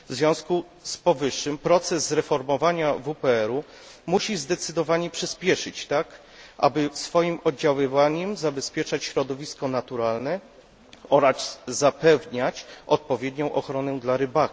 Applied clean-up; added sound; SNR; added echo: none; none; none; none.